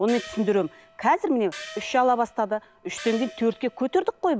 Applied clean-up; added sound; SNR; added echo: none; Gong; 19 dB; none.